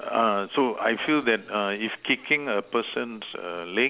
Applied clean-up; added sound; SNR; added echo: none; none; none; none.